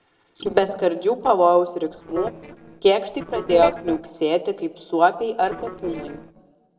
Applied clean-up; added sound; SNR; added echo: neural separator model SepFormer DNS4.